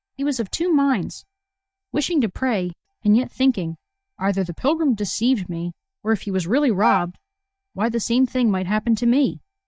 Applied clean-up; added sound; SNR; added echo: neural mask model DeepFilterNet 3.